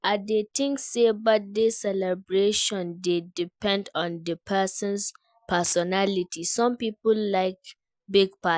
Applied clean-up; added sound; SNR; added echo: none; none; none; none.